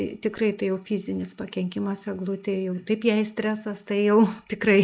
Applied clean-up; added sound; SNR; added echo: neural mask model Resemble Enhance denoiser.